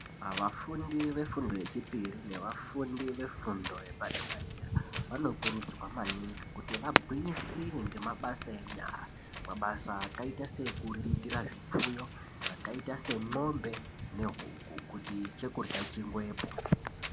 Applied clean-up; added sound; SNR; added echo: none; Wind + Fireworks; 2 dB; none.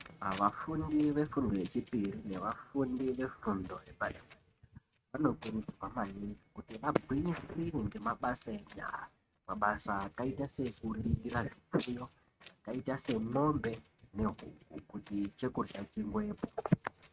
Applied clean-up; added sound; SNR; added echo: neural mask model RNNoise.